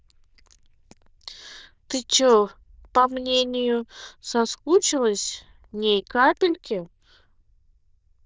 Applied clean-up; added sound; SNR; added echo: neural diffusion model UNIVERSE++.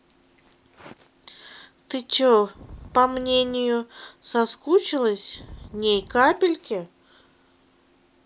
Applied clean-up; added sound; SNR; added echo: none; Wind; 19 dB; none.